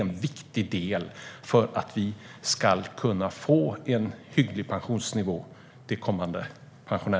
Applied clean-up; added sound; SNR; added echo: none; none; none; none.